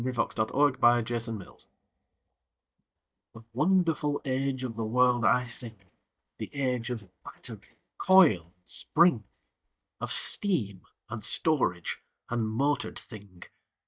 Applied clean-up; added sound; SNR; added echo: neural mask model DeepFilterNet 3.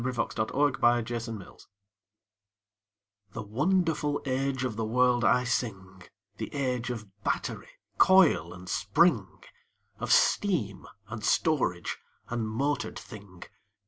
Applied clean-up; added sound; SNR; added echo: none; none; none; none.